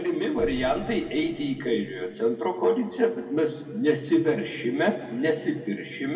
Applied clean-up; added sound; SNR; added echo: none; Boom; 17 dB; reverberation time 1.9 s.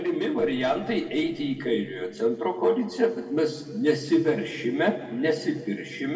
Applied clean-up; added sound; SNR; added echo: neural separator model SepFormer DNS4.